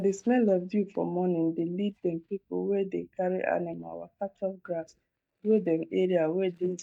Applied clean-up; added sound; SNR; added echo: neural mask model DeepFilterNet 3.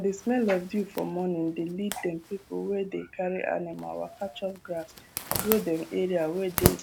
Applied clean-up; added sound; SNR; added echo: none; Zipper (clothing); 6 dB; none.